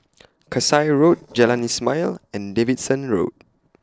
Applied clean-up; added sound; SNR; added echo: neural separator model SepFormer DNS4.